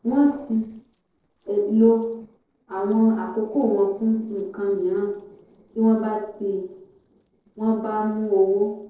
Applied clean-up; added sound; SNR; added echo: neural separator model SepFormer DNS4.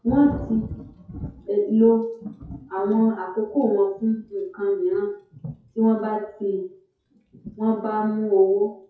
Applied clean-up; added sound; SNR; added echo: classical method WPE with log-MMSE.